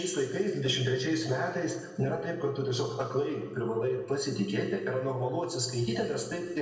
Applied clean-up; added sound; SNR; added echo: none; none; none; reverberation time 1.2 s.